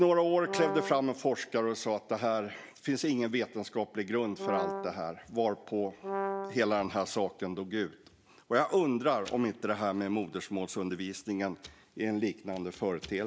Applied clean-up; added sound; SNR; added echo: none; Brass instrument; 5 dB; none.